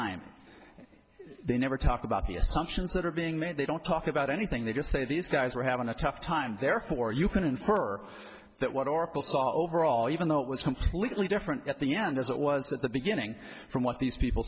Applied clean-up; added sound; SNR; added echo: none; none; none; none.